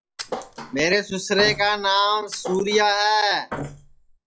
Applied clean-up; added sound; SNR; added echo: classical method log-MMSE.